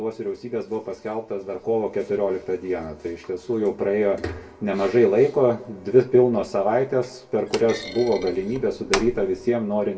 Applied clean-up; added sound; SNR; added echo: none; Thump, thud; 10 dB; reverberation time 0.2 s.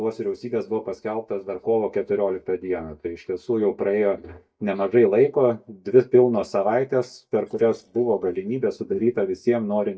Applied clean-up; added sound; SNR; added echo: neural mask model DeepFilterNet 3.